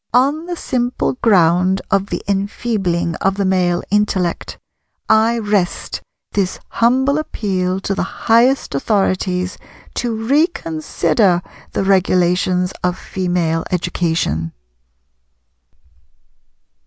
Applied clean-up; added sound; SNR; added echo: none; none; none; none.